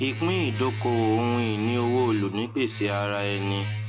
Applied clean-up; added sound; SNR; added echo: none; Domestic sounds, home sounds; 4 dB; none.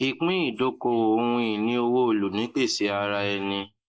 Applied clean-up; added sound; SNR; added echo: neural mask model Resemble Enhance denoiser.